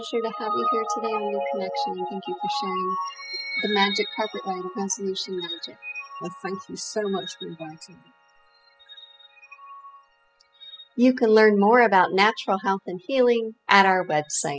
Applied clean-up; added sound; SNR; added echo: classical method spectral subtraction.